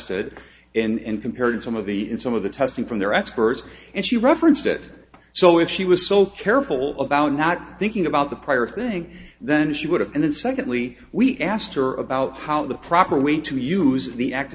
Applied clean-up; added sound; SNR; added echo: none; none; none; none.